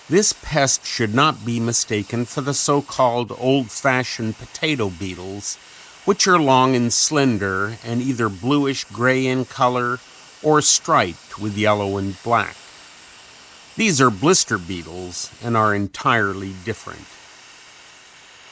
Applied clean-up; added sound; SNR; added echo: neural mask model Resemble Enhance denoiser.